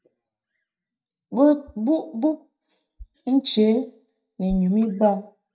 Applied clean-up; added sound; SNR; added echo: neural mask model DeepFilterNet 3.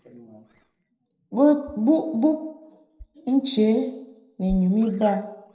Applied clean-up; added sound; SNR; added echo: neural separator model SepFormer DNS4.